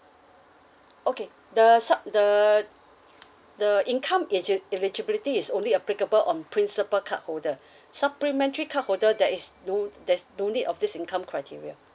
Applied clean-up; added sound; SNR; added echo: none; none; none; none.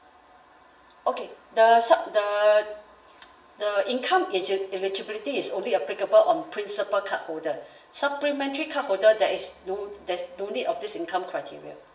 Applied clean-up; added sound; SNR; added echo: none; none; none; reverberation time 0.6 s.